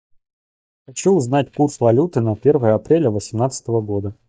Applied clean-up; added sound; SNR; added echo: neural mask model DeepFilterNet 3.